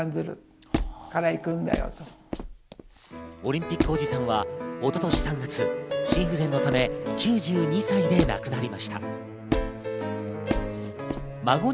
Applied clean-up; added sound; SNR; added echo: none; Squeak; 4 dB; none.